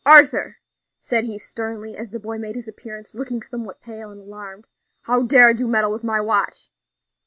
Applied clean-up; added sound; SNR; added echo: none; none; none; none.